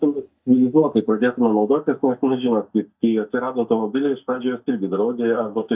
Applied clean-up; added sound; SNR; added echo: neural mask model DeepFilterNet 3.